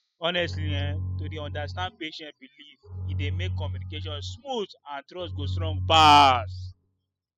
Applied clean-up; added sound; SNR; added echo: classical method spectral subtraction.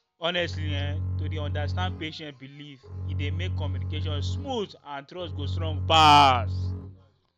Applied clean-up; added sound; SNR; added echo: none; Bowed string instrument; 3 dB; none.